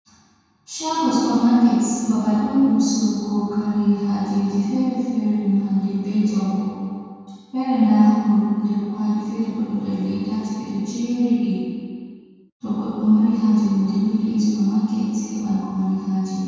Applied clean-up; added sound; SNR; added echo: none; none; none; reverberation time 2.1 s.